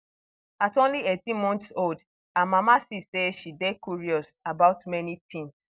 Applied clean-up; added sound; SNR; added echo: none; none; none; none.